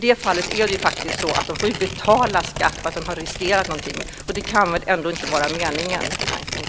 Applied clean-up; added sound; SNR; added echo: none; Tearing; 7 dB; none.